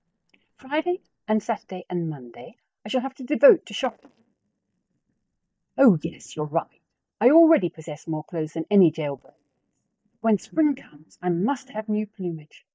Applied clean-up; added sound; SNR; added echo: neural mask model DeepFilterNet 3.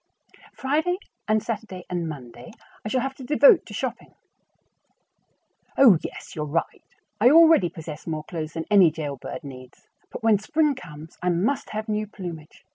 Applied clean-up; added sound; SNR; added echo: none; none; none; none.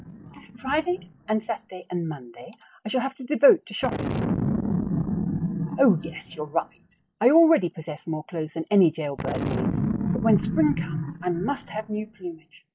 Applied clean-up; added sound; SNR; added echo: classical method log-MMSE.